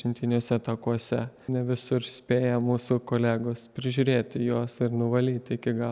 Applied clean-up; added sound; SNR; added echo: none; none; none; none.